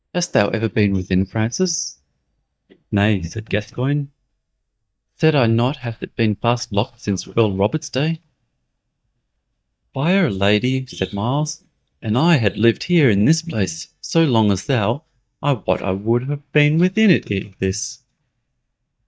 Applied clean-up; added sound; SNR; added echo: neural mask model DeepFilterNet 3.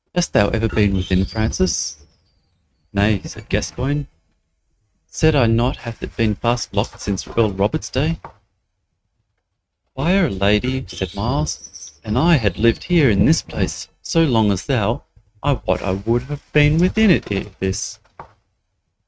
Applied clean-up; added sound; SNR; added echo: neural mask model RNNoise.